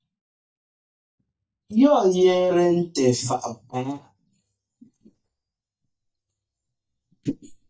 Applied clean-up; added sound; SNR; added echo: neural mask model DeepFilterNet 3.